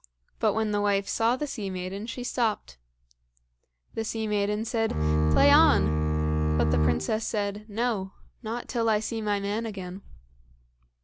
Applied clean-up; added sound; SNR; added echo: none; Bowed string instrument; -4 dB; none.